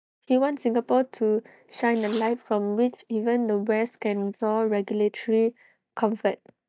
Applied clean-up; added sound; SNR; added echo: neural mask model DeepFilterNet 3.